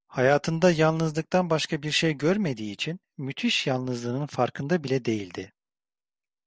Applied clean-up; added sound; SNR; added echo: none; none; none; none.